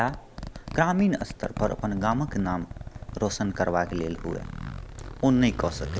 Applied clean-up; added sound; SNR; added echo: none; Zipper (clothing); 10 dB; none.